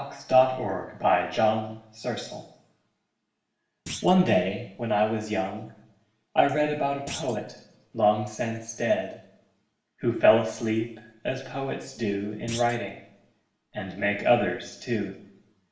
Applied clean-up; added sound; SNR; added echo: none; Thump, thud; 16 dB; reverberation time 0.7 s.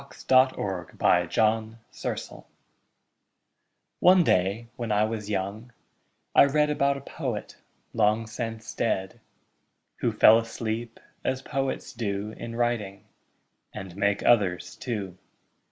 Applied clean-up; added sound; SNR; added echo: none; none; none; none.